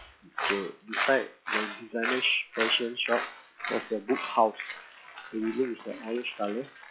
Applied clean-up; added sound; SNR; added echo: classical method log-MMSE.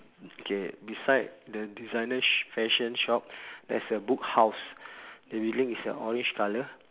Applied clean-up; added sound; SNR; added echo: none; none; none; none.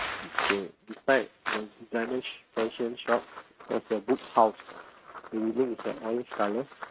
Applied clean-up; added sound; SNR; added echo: neural mask model RNNoise.